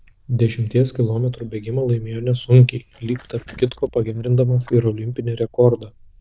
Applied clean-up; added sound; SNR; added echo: neural diffusion model UNIVERSE++.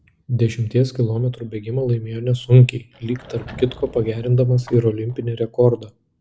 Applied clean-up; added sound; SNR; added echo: none; Sliding door / Wood; 20 dB; none.